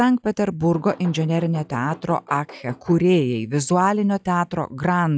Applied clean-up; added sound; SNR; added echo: classical method log-MMSE.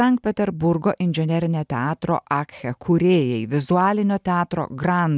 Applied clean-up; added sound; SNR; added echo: none; none; none; none.